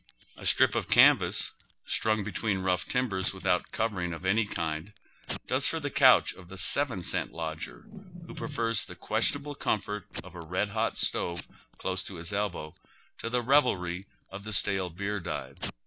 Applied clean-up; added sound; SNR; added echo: none; Packing tape, duct tape / Tearing; 16 dB; none.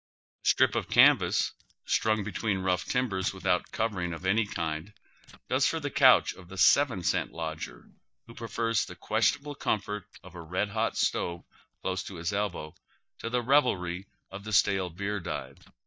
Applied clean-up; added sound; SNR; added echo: neural mask model DeepFilterNet 3.